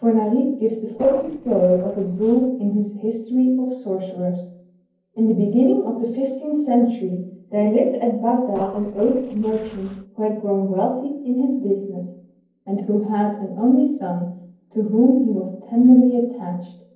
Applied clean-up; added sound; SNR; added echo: neural separator model SepFormer DNS4.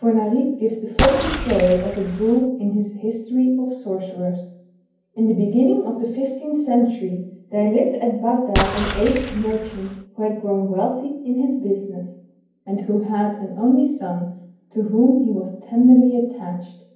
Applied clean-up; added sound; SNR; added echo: none; Explosion; 5 dB; reverberation time 0.9 s.